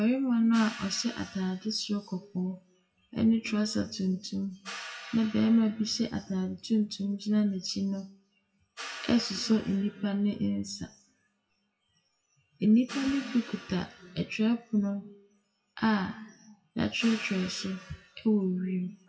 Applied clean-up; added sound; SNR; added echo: classical method WPE with log-MMSE.